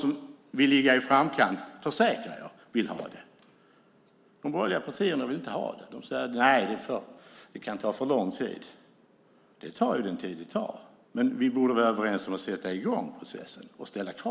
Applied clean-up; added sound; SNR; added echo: none; none; none; none.